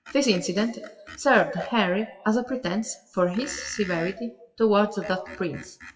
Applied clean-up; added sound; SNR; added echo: classical method WPE with log-MMSE.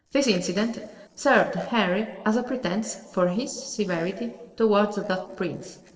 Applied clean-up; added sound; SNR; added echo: neural separator model SepFormer DNS4.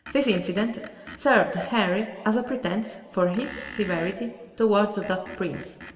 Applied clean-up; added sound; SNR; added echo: none; Screech; 18 dB; reverberation time 1.7 s.